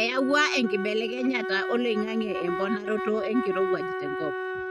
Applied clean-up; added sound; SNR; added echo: neural mask model RNNoise.